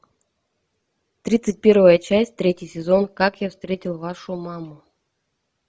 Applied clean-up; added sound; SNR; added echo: none; none; none; none.